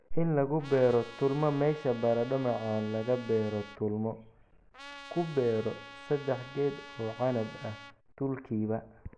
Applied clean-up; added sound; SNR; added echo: none; Trumpet; 17 dB; none.